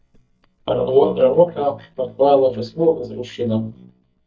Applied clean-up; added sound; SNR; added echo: neural mask model DeepFilterNet 3.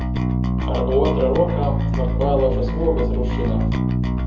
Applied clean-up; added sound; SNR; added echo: none; Bass guitar; -3 dB; reverberation time 0.7 s.